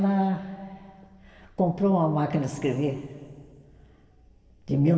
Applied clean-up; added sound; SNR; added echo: none; none; none; reverberation time 2.1 s.